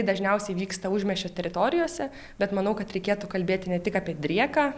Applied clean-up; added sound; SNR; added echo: none; none; none; none.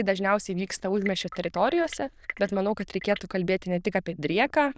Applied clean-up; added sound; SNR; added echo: neural diffusion model UNIVERSE++.